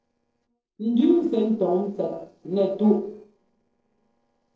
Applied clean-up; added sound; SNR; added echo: neural separator model SepFormer DNS4.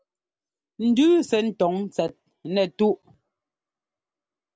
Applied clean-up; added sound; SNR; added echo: none; none; none; none.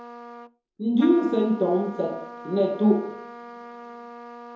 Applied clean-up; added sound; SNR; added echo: none; Trumpet; 15 dB; reverberation time 2.7 s.